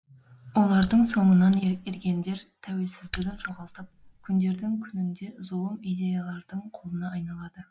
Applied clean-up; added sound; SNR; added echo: neural mask model Resemble Enhance denoiser.